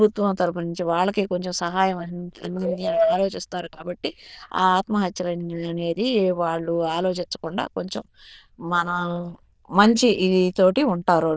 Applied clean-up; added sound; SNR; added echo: neural diffusion model UNIVERSE++.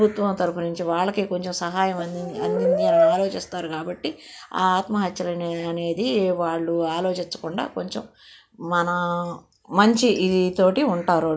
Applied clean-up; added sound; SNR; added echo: none; Brass instrument; -2 dB; none.